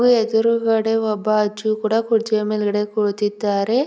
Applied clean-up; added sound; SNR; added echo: none; none; none; none.